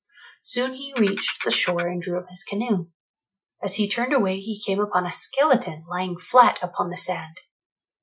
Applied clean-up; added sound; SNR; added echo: classical method Wiener filter.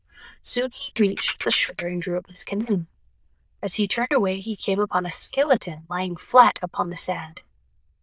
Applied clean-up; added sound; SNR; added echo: neural diffusion model UNIVERSE++.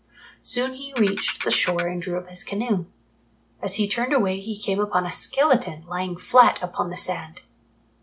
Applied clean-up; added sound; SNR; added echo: none; Ratchet, pawl; 9 dB; none.